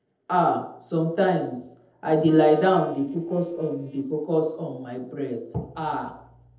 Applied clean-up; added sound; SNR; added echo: neural separator model SepFormer DNS4.